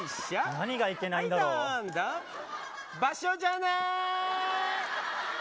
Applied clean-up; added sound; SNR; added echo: none; none; none; none.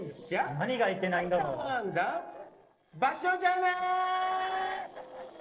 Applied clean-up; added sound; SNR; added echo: neural separator model SepFormer DNS4.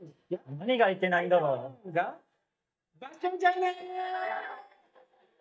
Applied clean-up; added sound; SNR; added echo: neural mask model DeepFilterNet 3.